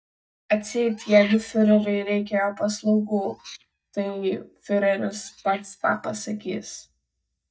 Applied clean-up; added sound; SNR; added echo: neural mask model DeepFilterNet 3.